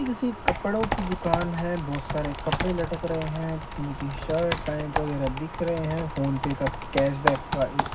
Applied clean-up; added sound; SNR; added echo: none; Computer keyboard; 3 dB; reverberation time 0.4 s.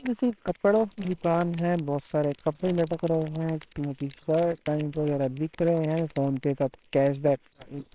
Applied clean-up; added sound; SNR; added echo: neural separator model SepFormer WHAMR!.